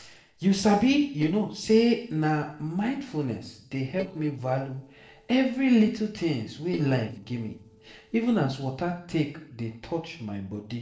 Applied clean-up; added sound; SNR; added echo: neural separator model SepFormer DNS4.